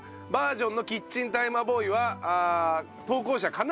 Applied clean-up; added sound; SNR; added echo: none; none; none; none.